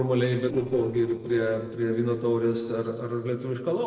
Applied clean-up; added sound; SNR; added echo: neural separator model SepFormer DNS4.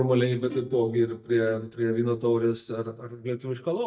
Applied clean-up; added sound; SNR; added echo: neural mask model DeepFilterNet 3.